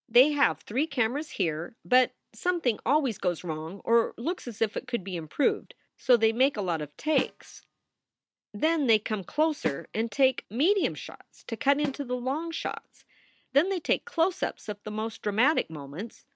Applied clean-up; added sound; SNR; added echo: neural mask model RNNoise.